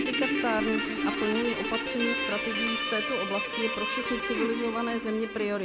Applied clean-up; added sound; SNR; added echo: none; Guitar; 0 dB; none.